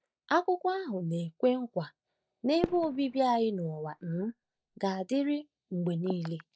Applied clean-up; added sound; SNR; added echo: neural mask model DeepFilterNet 3.